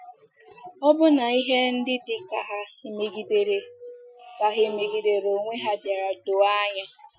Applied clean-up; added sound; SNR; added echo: classical method Wiener filter.